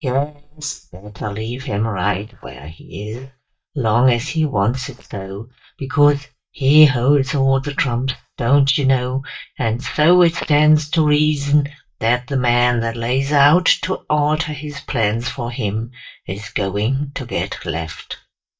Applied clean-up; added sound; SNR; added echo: neural mask model DeepFilterNet 3.